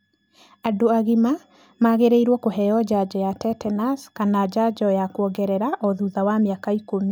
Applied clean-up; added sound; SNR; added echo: none; none; none; none.